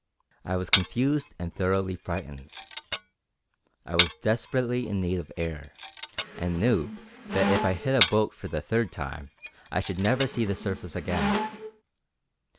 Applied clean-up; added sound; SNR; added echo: none; Glass + Squeak; 2 dB; none.